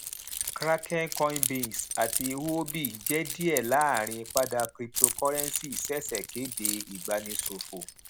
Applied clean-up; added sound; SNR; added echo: none; Keys jangling; 3 dB; none.